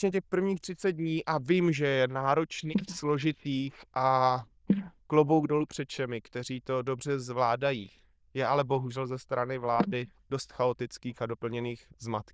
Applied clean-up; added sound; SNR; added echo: neural diffusion model UNIVERSE++.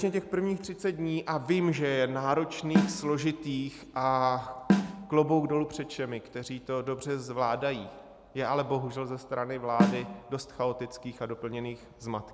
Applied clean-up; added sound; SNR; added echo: none; Snare drum; -4 dB; none.